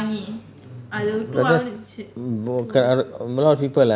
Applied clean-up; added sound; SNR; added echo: none; none; none; none.